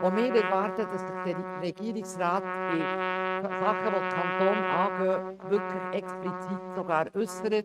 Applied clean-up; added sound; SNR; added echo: neural mask model RNNoise.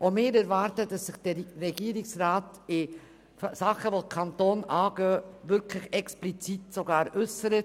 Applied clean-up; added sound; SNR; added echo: none; none; none; none.